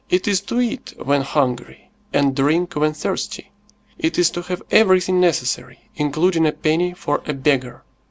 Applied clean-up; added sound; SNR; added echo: none; none; none; none.